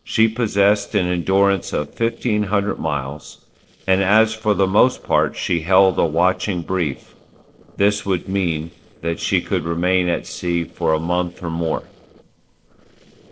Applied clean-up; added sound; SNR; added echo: neural separator model SepFormer DNS4.